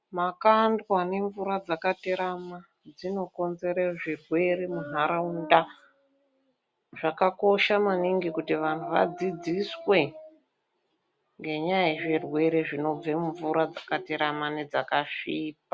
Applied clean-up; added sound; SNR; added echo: none; none; none; none.